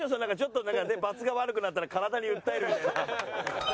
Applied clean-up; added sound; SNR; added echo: none; none; none; none.